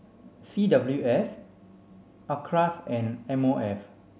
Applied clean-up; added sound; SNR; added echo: none; none; none; none.